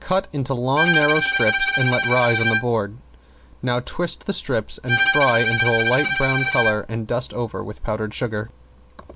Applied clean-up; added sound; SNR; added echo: none; Bowed string instrument; 0 dB; none.